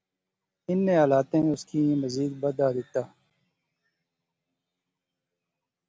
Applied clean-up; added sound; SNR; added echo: none; none; none; none.